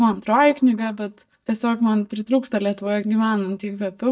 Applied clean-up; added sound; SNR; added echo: neural mask model DeepFilterNet 3.